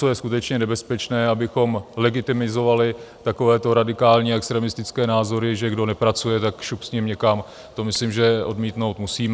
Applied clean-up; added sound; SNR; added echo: none; none; none; none.